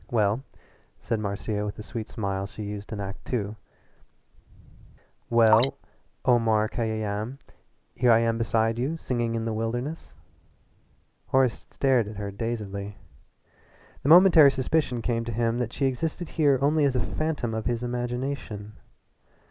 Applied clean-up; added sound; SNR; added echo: none; Drip; 7 dB; none.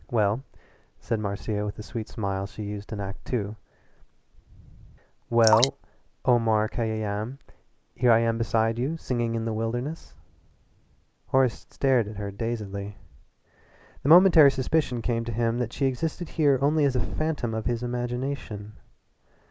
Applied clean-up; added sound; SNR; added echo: neural mask model Resemble Enhance denoiser.